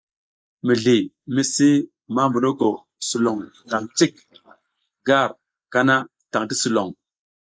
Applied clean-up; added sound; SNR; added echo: neural mask model Resemble Enhance denoiser.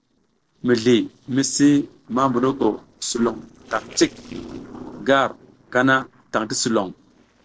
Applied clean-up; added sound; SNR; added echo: neural separator model SepFormer DNS4.